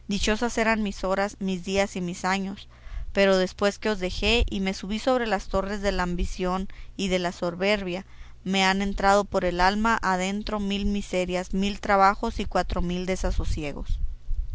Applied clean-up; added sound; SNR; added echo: none; none; none; none.